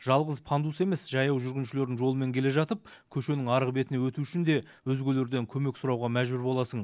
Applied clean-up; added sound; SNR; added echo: none; none; none; none.